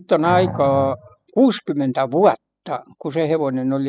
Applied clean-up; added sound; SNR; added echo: classical method spectral subtraction.